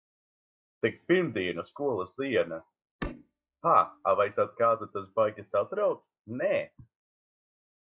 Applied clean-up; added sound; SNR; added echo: neural mask model DeepFilterNet 3.